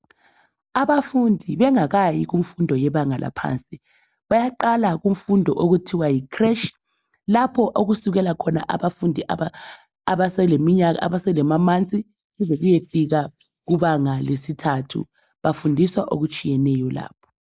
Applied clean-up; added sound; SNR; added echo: neural mask model Resemble Enhance denoiser.